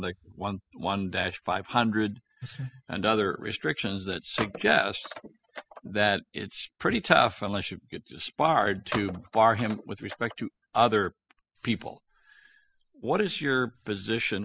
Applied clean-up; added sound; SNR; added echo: classical method spectral subtraction.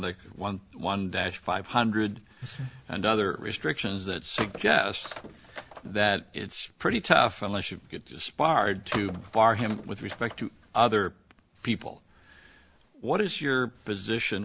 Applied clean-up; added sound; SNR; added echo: none; Telephone; 13 dB; none.